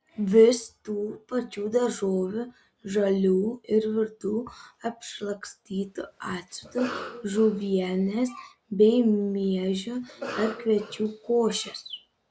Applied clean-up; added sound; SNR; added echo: none; Cough; 15 dB; none.